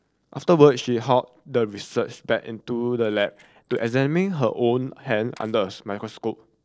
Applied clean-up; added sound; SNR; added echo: neural separator model SepFormer DNS4.